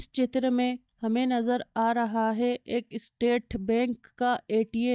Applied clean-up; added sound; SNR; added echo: neural mask model DeepFilterNet 3.